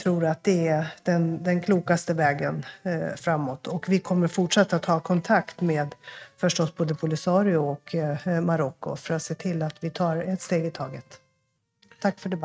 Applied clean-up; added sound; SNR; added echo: neural mask model RNNoise.